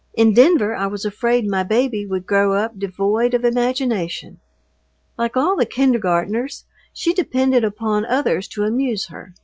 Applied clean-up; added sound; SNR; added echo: none; none; none; none.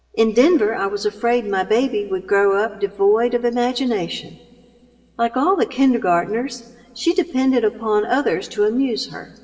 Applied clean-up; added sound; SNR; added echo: none; none; none; reverberation time 2.3 s.